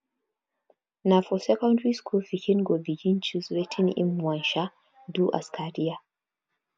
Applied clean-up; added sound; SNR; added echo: none; none; none; none.